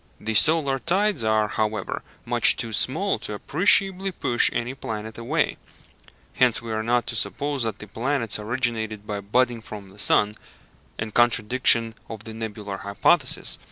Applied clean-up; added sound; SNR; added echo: none; none; none; none.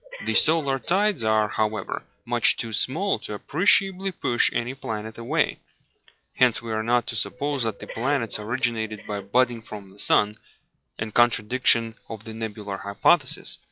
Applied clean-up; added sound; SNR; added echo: classical method log-MMSE.